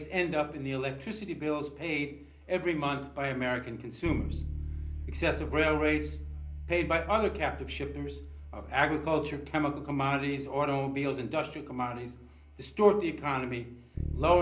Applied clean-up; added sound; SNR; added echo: none; Bass guitar; 10 dB; reverberation time 0.5 s.